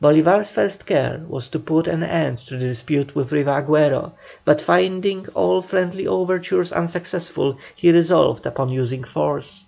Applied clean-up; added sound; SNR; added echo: none; none; none; none.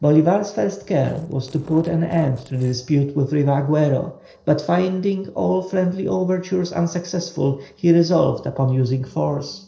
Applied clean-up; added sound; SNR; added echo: neural separator model SepFormer DNS4.